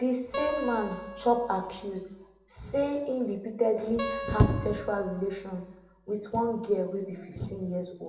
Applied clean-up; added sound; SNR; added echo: none; Acoustic guitar; 10 dB; reverberation time 0.7 s.